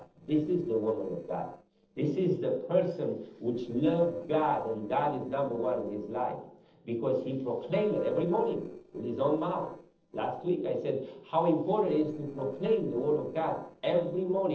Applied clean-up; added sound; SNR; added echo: neural separator model SepFormer DNS4.